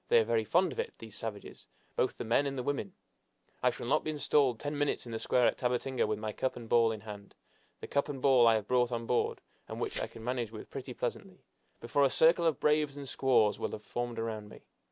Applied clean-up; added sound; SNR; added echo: none; Glass; 19 dB; none.